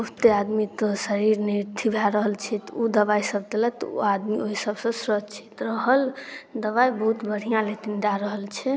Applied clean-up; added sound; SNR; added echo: none; none; none; none.